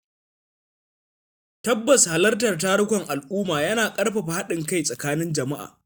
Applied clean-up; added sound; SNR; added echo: neural mask model DeepFilterNet 3.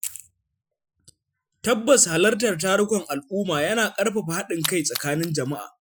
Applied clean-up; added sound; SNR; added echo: classical method Wiener filter.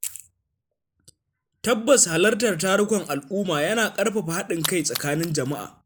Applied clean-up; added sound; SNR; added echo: neural mask model Resemble Enhance denoiser.